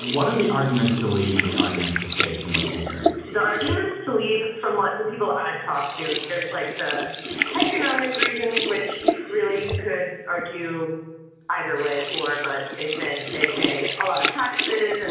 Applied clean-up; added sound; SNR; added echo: none; Sink (filling or washing); 3 dB; reverberation time 1.0 s.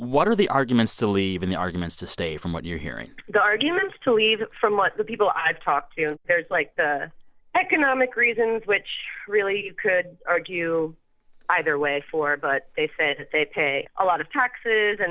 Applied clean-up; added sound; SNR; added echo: none; none; none; none.